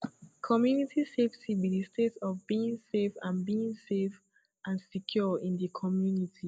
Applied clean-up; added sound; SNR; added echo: none; none; none; none.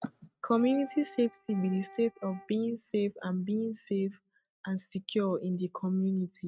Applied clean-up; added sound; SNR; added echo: neural mask model RNNoise.